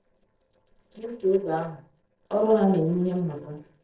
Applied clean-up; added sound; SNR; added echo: neural separator model SepFormer DNS4.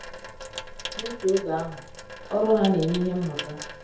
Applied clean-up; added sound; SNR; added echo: none; Sink (filling or washing) / Water tap, faucet; 11 dB; reverberation time 0.7 s.